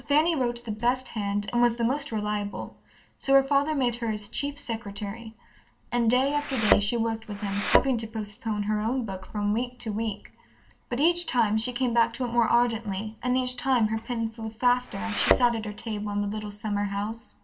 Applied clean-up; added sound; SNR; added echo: none; Thump, thud; 1 dB; reverberation time 0.4 s.